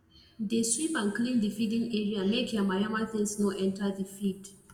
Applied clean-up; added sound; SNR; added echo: none; none; none; reverberation time 1.1 s.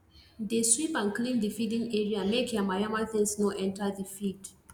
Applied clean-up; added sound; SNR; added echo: none; none; none; none.